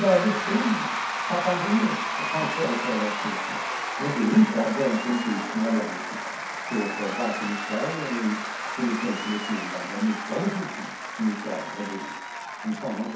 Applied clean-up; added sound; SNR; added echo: none; Applause / Crowd / Cheering; 4 dB; reverberation time 0.6 s.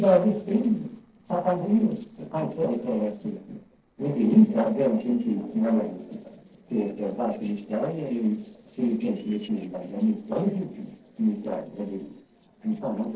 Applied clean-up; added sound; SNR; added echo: neural separator model SepFormer DNS4.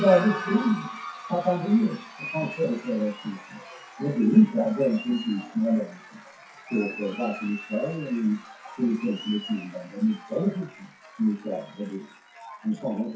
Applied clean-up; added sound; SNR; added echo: classical method WPE with log-MMSE.